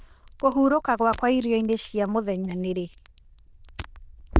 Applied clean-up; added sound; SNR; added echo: neural diffusion model UNIVERSE++.